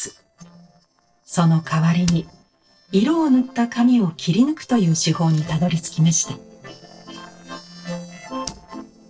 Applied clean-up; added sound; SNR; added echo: neural separator model SepFormer DNS4.